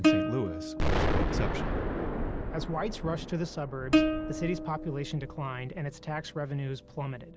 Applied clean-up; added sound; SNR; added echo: none; Plucked string instrument + Explosion; -4 dB; none.